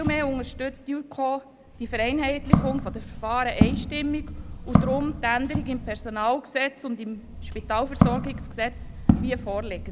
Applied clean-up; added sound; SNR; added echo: none; Walk, footsteps; -1 dB; none.